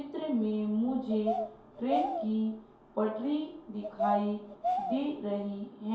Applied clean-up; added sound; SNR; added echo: none; Bird vocalization, bird call, bird song; 4 dB; reverberation time 2.4 s.